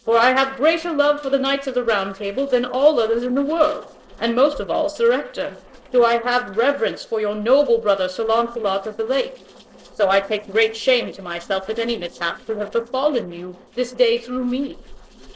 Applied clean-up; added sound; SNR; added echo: neural separator model SepFormer DNS4.